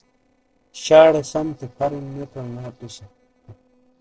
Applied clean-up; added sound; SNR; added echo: neural separator model SepFormer DNS4.